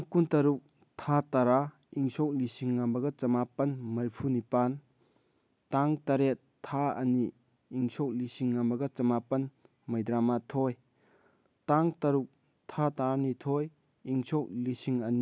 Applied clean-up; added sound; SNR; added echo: none; none; none; none.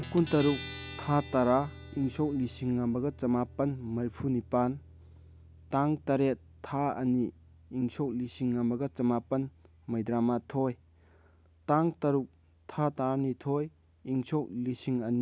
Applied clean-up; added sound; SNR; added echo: none; Guitar; 18 dB; none.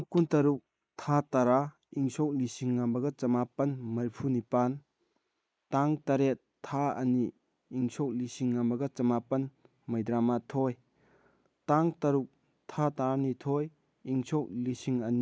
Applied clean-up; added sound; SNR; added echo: neural mask model Resemble Enhance denoiser.